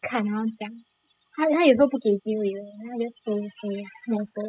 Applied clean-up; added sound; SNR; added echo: classical method spectral subtraction.